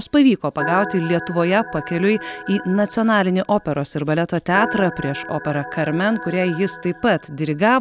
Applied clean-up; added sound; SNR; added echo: none; Organ; 13 dB; none.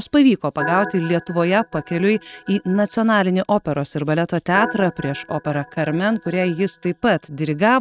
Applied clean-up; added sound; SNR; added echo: neural mask model RNNoise.